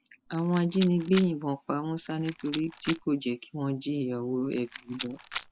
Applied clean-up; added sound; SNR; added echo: none; Rattle; 13 dB; none.